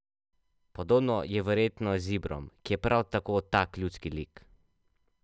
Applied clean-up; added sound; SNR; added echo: none; none; none; none.